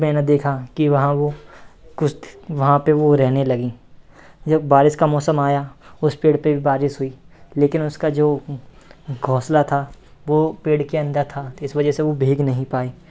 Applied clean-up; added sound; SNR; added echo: none; none; none; none.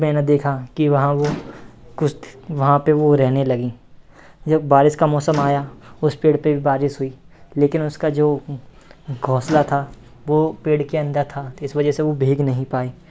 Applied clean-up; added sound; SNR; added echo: none; Microwave oven; 19 dB; none.